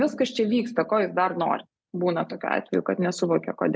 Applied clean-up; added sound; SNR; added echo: none; none; none; none.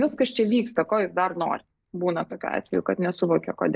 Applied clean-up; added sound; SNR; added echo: neural mask model DeepFilterNet 3.